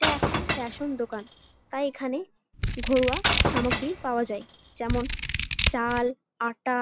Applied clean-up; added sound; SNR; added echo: none; Scissors + Shatter / Crushing; -2 dB; none.